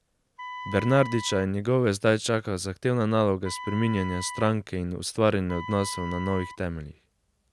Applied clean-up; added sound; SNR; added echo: none; Wind instrument, woodwind instrument; 13 dB; none.